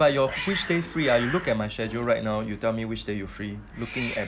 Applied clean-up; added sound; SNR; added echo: none; Hiss; 12 dB; none.